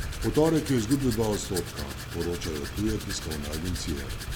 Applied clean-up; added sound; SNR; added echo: none; Motor vehicle (road) + Domestic sounds, home sounds; 6 dB; none.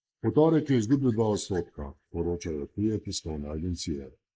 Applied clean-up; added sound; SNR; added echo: neural mask model Resemble Enhance denoiser.